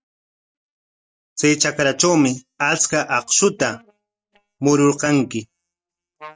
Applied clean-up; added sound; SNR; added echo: neural mask model DeepFilterNet 3.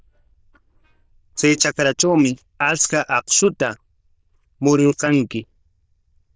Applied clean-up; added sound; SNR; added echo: neural diffusion model UNIVERSE++.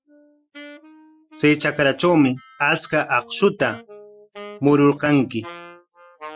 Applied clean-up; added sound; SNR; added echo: classical method Wiener filter.